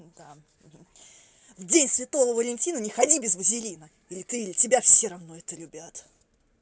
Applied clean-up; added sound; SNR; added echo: none; none; none; none.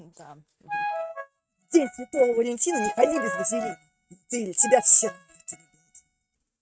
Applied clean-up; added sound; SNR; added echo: neural mask model RNNoise.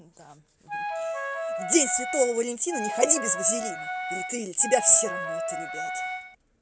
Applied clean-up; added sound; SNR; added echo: none; Wind instrument, woodwind instrument; 5 dB; none.